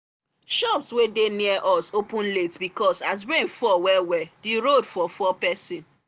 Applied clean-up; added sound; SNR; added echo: none; none; none; none.